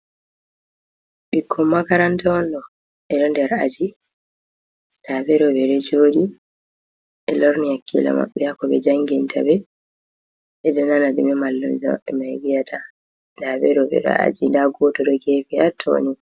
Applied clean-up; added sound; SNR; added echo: none; none; none; none.